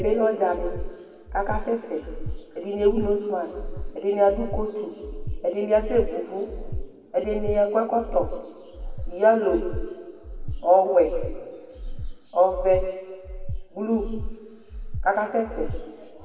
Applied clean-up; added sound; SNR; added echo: none; Breathing; 7 dB; reverberation time 1.7 s.